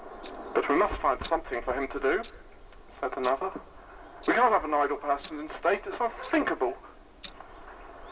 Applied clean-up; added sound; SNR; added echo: none; Clock; 17 dB; reverberation time 2.7 s.